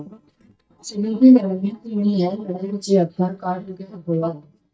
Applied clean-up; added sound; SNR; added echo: neural mask model DeepFilterNet 3.